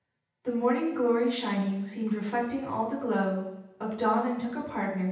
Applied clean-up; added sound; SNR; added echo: none; none; none; reverberation time 0.9 s.